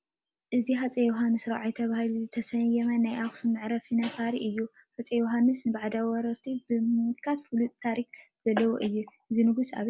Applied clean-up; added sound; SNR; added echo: none; none; none; none.